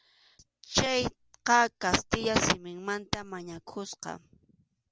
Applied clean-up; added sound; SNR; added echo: none; none; none; none.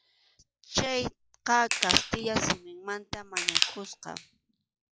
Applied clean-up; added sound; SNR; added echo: classical method log-MMSE.